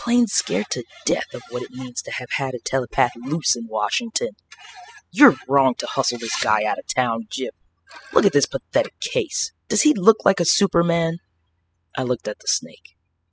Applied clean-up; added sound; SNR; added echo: classical method spectral subtraction.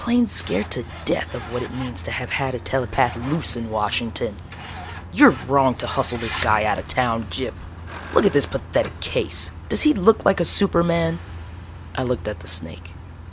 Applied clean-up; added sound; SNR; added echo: none; Truck; 12 dB; none.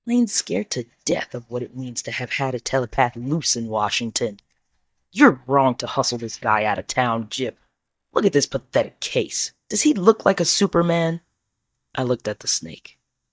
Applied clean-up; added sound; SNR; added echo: neural mask model DeepFilterNet 3.